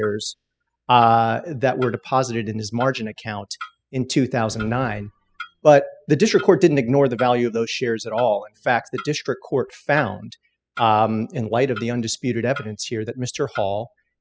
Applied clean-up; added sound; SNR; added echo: classical method spectral subtraction.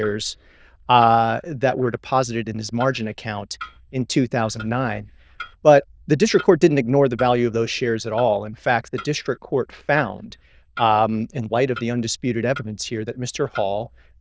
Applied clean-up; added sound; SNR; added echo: neural diffusion model UNIVERSE++.